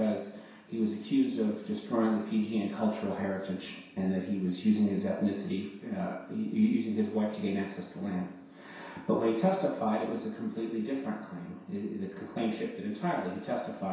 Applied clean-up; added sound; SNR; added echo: none; none; none; reverberation time 0.7 s.